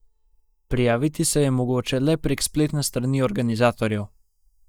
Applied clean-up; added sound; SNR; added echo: neural mask model DeepFilterNet 3.